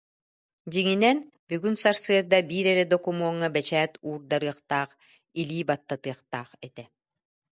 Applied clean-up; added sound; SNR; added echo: none; none; none; none.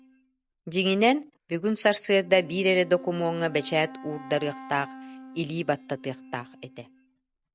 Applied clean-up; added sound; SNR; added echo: none; Wind instrument, woodwind instrument; 18 dB; none.